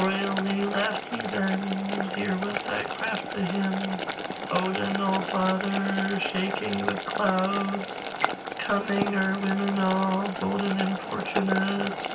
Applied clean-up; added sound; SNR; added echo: none; Boiling; 4 dB; reverberation time 0.2 s.